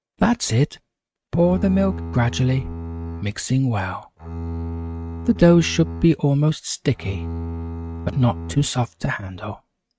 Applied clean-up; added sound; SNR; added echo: neural mask model RNNoise.